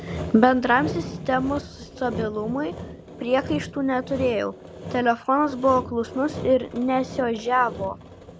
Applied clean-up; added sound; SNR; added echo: none; Sawing; 11 dB; none.